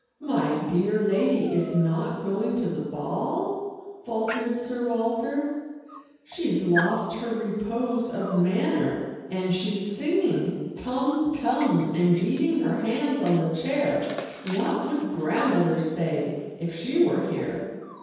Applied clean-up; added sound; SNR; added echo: none; Dog; 16 dB; reverberation time 1.2 s.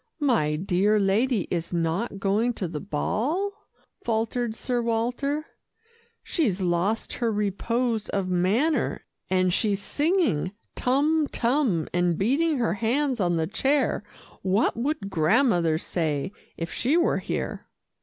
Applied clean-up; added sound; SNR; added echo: none; none; none; none.